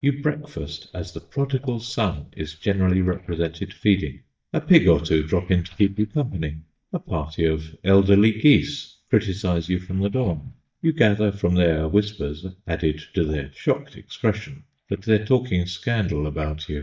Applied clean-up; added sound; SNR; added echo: neural mask model DeepFilterNet 3.